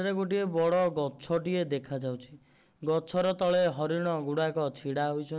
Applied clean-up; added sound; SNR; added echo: none; none; none; none.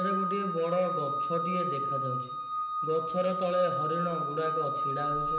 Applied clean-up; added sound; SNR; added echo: none; Organ; 0 dB; reverberation time 0.9 s.